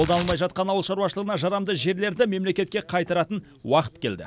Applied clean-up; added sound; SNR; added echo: none; Tearing; 16 dB; none.